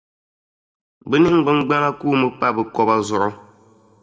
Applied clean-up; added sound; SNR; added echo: none; none; none; reverberation time 1.6 s.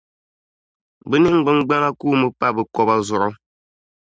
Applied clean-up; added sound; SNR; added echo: none; none; none; none.